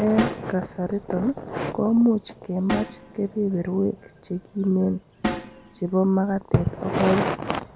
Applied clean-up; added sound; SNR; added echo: none; Fireworks + Snare drum; 9 dB; none.